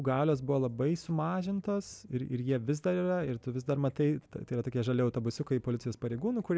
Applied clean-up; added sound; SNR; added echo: none; none; none; none.